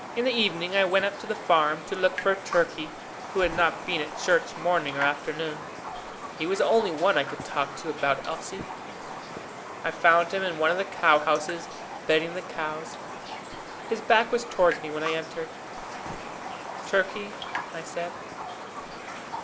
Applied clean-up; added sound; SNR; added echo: none; Raindrop; 10 dB; none.